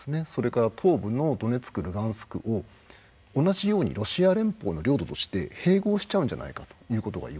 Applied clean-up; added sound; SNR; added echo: none; none; none; none.